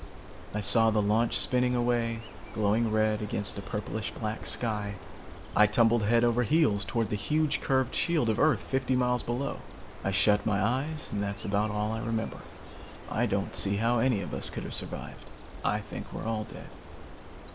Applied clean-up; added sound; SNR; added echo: none; Bird; 13 dB; none.